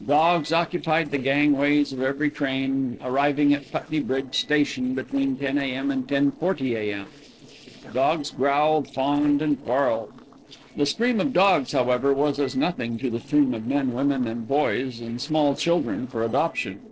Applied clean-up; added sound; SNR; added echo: neural separator model SepFormer DNS4.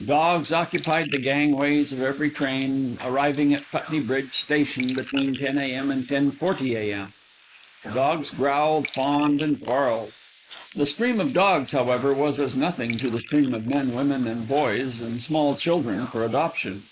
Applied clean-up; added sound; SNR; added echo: neural mask model Resemble Enhance denoiser.